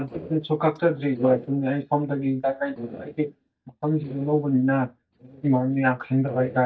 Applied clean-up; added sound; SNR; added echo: neural mask model DeepFilterNet 3.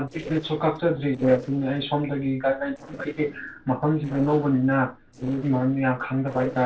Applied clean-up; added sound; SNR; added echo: neural separator model SepFormer DNS4.